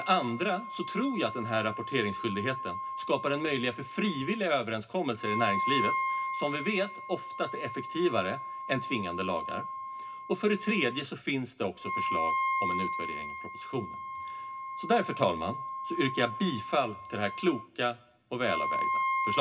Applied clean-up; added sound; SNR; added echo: none; Wind instrument, woodwind instrument; 4 dB; reverberation time 0.4 s.